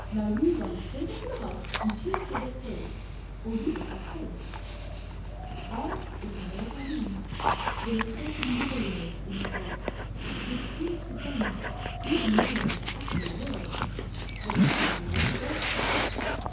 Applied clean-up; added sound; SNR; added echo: none; Dog; -3 dB; reverberation time 1.0 s.